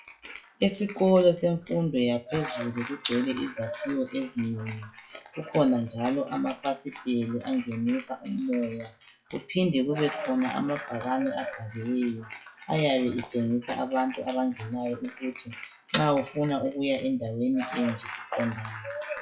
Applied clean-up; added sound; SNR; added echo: classical method WPE with log-MMSE.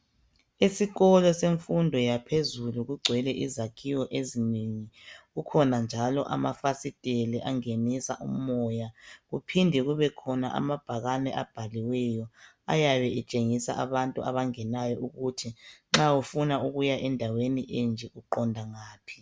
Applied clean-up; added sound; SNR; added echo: none; none; none; none.